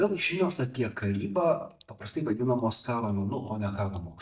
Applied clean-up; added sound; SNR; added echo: neural mask model DeepFilterNet 3.